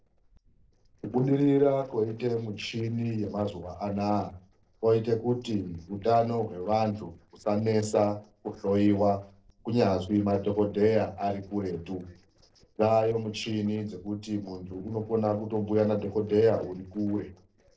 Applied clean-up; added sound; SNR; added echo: neural separator model SepFormer DNS4.